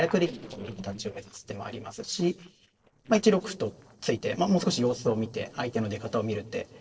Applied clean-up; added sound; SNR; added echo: neural separator model SepFormer DNS4.